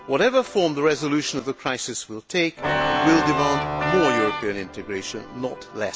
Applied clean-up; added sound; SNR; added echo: none; Organ; 4 dB; none.